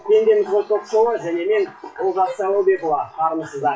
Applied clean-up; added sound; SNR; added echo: classical method WPE with log-MMSE.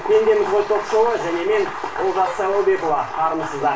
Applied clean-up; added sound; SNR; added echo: none; Bowed string instrument; 20 dB; reverberation time 0.3 s.